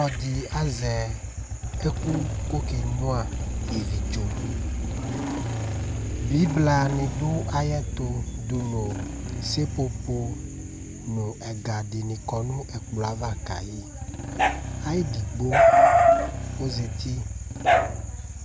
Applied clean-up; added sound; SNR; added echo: none; Engine starting / Motorcycle; 5 dB; none.